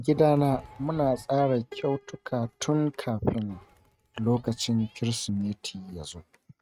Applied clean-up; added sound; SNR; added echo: neural mask model RNNoise.